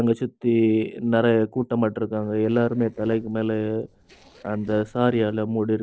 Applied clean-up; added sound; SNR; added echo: neural separator model SepFormer DNS4.